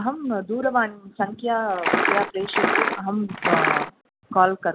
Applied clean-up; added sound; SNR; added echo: none; Liquid; -3 dB; none.